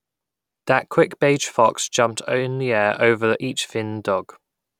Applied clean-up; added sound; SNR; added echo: none; none; none; none.